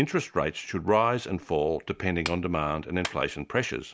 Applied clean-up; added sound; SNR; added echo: none; Clapping; 17 dB; none.